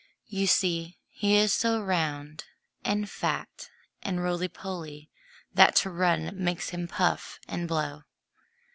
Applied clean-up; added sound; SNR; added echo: none; none; none; none.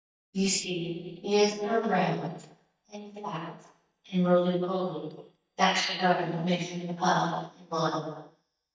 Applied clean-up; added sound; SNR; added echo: neural mask model DeepFilterNet 3.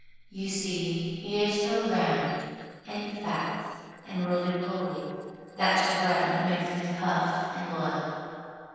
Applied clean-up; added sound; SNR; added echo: neural separator model SepFormer DNS4.